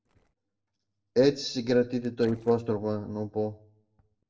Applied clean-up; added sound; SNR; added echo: neural separator model SepFormer DNS4.